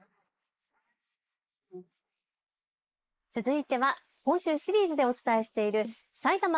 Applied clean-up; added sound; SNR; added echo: neural mask model Resemble Enhance denoiser.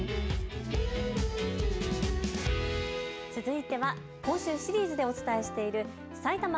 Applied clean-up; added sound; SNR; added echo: none; none; none; none.